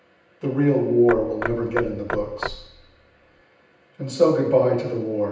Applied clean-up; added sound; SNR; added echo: none; Knock / Wood; 10 dB; reverberation time 0.9 s.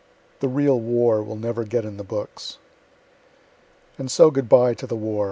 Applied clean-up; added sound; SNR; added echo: none; none; none; none.